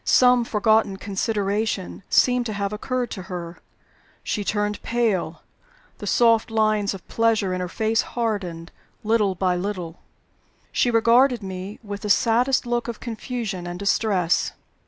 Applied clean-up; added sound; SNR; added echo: none; none; none; none.